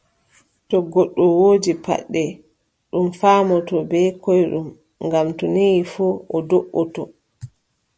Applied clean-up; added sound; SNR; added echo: none; none; none; none.